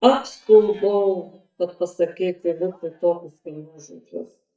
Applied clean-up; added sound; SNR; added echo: neural mask model DeepFilterNet 3.